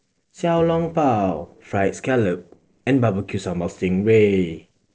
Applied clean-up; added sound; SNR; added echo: neural separator model SepFormer DNS4.